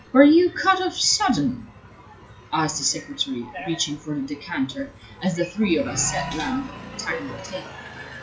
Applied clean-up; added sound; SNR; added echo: classical method log-MMSE.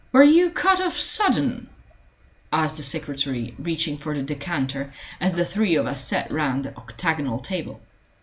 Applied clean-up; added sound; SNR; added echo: none; none; none; none.